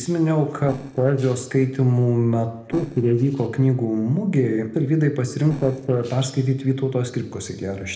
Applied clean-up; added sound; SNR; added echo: neural separator model SepFormer DNS4.